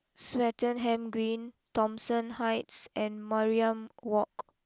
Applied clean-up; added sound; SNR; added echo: none; none; none; none.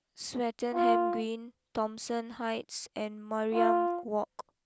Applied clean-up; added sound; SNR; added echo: none; Brass instrument; -4 dB; none.